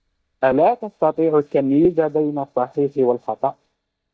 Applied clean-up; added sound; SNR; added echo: neural mask model DeepFilterNet 3.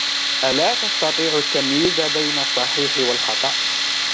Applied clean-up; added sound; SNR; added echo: none; Tools; -3 dB; none.